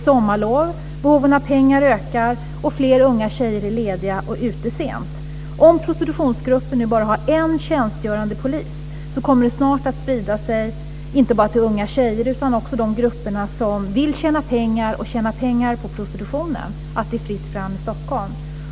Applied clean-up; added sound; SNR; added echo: none; none; none; none.